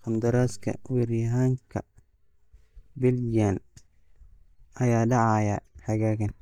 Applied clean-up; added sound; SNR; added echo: neural mask model DeepFilterNet 3.